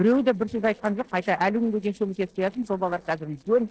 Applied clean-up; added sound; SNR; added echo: neural separator model SepFormer DNS4.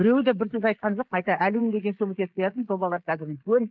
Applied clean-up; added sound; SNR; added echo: neural mask model Resemble Enhance denoiser.